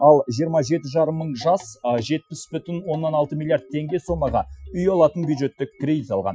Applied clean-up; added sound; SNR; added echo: classical method Wiener filter.